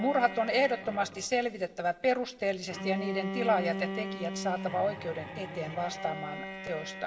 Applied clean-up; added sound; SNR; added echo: none; Bowed string instrument; 8 dB; reverberation time 0.5 s.